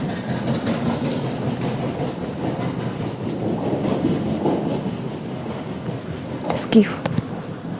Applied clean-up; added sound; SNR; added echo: none; none; none; none.